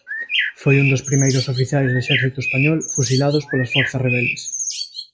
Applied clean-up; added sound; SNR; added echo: classical method WPE with log-MMSE.